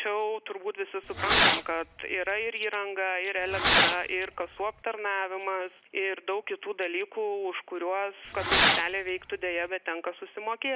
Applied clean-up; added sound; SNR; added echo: none; Fireworks; -3 dB; none.